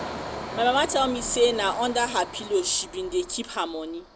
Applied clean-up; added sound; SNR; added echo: none; Engine; 11 dB; none.